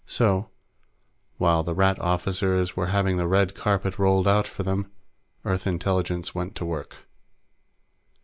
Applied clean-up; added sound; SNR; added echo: none; none; none; none.